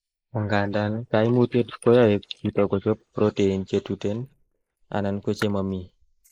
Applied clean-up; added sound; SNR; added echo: neural mask model Resemble Enhance denoiser.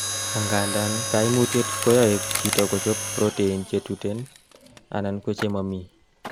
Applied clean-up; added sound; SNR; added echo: none; Mechanisms; 6 dB; none.